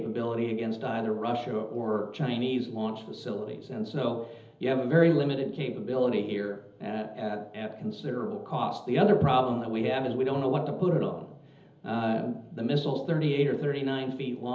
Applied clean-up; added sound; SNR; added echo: none; none; none; reverberation time 1.2 s.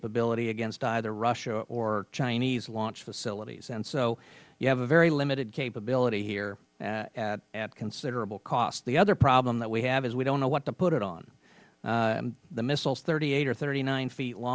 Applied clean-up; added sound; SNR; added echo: none; none; none; none.